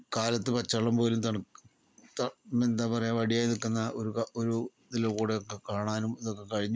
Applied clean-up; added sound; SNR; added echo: none; none; none; none.